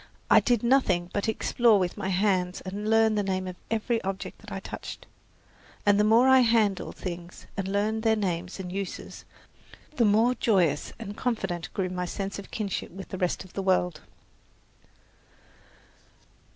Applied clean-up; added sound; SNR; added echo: none; none; none; none.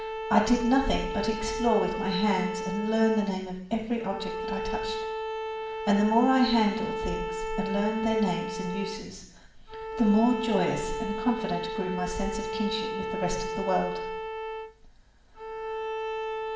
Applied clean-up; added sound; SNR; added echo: none; Bowed string instrument; 5 dB; reverberation time 0.7 s.